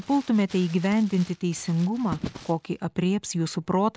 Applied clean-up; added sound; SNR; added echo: none; Crumpling, crinkling; 17 dB; none.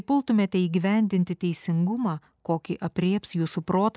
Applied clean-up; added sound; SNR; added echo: none; none; none; none.